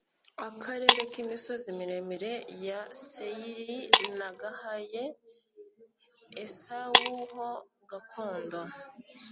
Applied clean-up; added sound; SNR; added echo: none; Shatter; -5 dB; none.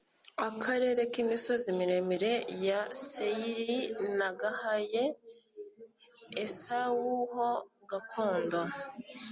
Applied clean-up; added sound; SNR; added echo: none; none; none; none.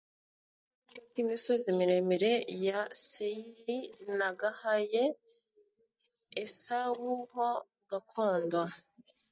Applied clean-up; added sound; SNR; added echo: neural mask model DeepFilterNet 3.